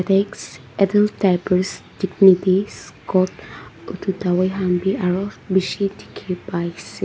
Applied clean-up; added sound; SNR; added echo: none; none; none; none.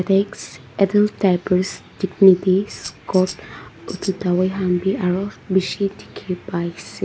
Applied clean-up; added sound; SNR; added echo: none; Tambourine; 15 dB; none.